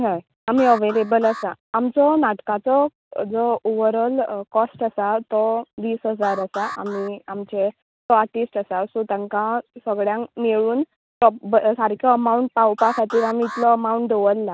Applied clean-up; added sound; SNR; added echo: neural mask model RNNoise.